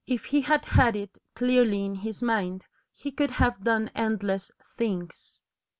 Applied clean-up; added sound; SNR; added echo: none; none; none; none.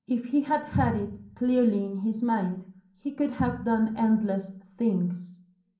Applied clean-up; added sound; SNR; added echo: none; none; none; reverberation time 0.6 s.